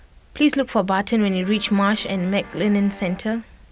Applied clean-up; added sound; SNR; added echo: none; Guitar; 19 dB; none.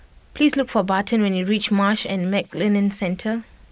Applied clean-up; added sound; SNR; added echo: neural mask model Resemble Enhance denoiser.